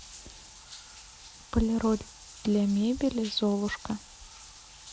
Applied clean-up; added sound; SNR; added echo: none; Bathtub (filling or washing); 18 dB; none.